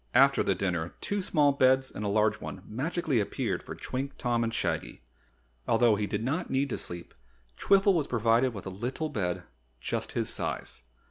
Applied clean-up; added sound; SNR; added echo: none; none; none; none.